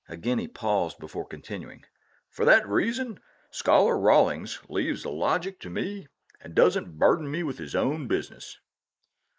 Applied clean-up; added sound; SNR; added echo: neural mask model Resemble Enhance denoiser.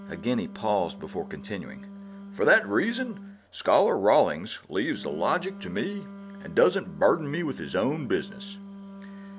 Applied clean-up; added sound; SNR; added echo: none; Wind instrument, woodwind instrument; 15 dB; none.